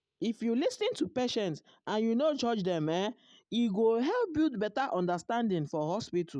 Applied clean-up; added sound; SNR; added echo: none; none; none; none.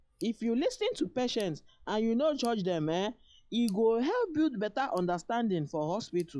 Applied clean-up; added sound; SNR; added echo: classical method log-MMSE.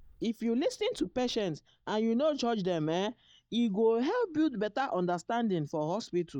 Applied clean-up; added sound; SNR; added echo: neural mask model DeepFilterNet 3.